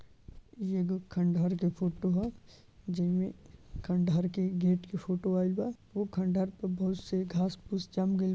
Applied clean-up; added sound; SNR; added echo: none; none; none; none.